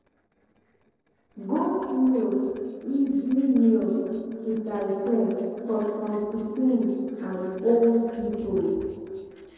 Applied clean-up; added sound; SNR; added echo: neural separator model SepFormer DNS4.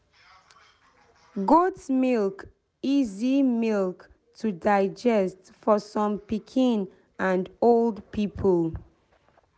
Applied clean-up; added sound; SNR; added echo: none; none; none; none.